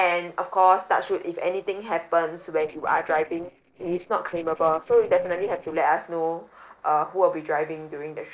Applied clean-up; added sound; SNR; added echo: neural separator model SepFormer DNS4.